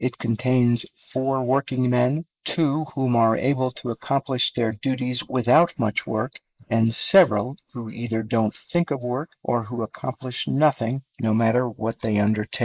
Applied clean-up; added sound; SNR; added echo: neural mask model Resemble Enhance denoiser.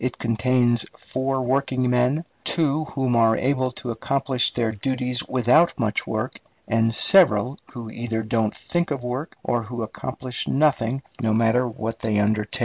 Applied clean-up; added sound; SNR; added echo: none; none; none; none.